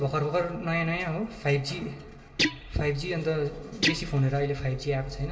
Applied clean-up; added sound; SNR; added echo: none; Guitar; 5 dB; reverberation time 0.2 s.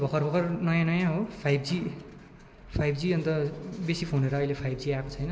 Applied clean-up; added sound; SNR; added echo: none; none; none; none.